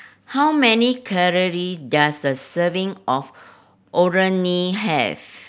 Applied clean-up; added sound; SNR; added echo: none; none; none; none.